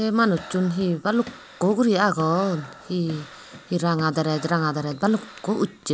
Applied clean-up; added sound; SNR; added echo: none; Run + Breathing; 20 dB; none.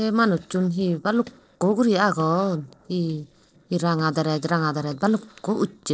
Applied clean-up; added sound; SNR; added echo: neural separator model SepFormer DNS4.